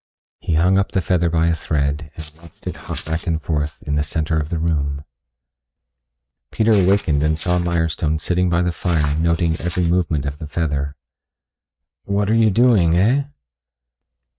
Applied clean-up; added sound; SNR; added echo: neural mask model RNNoise.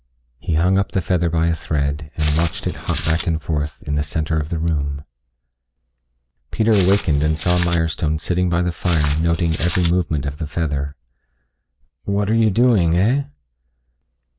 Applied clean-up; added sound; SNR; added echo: none; Walk, footsteps; 11 dB; none.